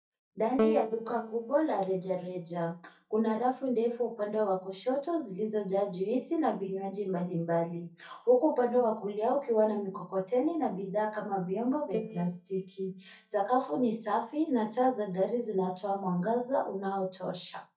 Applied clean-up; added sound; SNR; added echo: neural mask model DeepFilterNet 3.